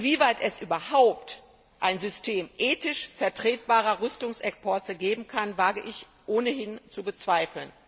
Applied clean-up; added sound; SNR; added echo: none; none; none; none.